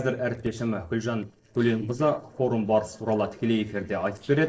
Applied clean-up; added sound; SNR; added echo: neural separator model SepFormer DNS4.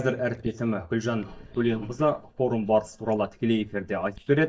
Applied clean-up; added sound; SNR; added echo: neural mask model DeepFilterNet 3.